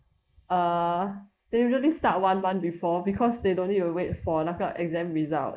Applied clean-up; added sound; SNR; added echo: neural mask model Resemble Enhance denoiser.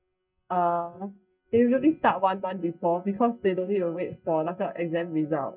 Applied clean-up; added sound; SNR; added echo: neural mask model DeepFilterNet 3.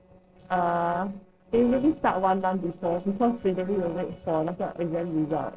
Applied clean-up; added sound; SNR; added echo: neural separator model SepFormer DNS4.